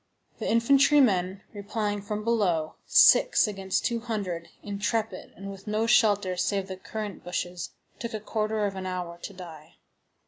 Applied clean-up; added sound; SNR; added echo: none; none; none; none.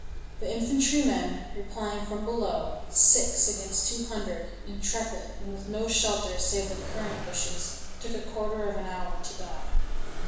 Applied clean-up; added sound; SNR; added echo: none; Accelerating, revving, vroom; 2 dB; reverberation time 1.1 s.